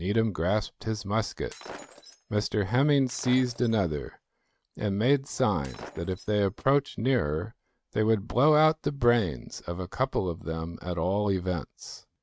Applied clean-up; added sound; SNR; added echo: neural mask model RNNoise.